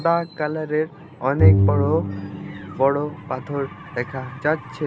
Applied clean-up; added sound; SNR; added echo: none; Bowed string instrument; -1 dB; none.